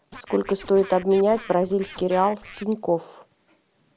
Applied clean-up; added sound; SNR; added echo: none; Scratching (performance technique); 19 dB; none.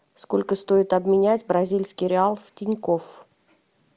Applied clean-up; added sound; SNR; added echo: none; none; none; none.